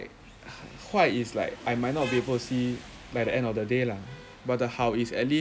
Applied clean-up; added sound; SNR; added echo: none; Rain; 17 dB; none.